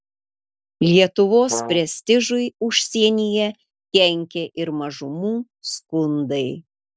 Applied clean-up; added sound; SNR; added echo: none; Brass instrument; 9 dB; none.